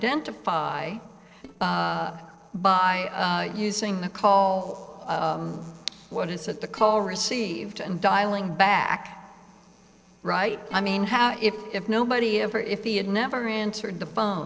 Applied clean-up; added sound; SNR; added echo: neural separator model SepFormer DNS4.